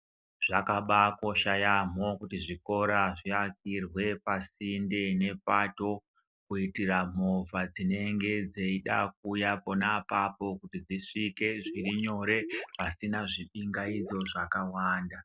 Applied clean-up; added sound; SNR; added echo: neural mask model Resemble Enhance denoiser.